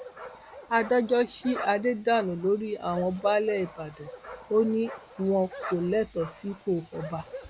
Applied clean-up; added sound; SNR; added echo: none; Bark; 15 dB; none.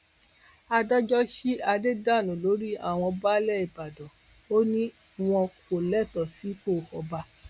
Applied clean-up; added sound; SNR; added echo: none; none; none; none.